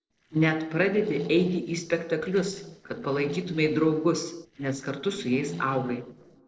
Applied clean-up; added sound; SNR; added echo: neural separator model SepFormer DNS4.